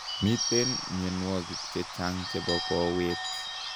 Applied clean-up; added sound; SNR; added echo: none; Bird / Bell; 3 dB; none.